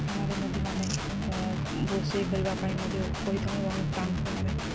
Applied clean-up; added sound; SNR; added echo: none; Guitar; -3 dB; none.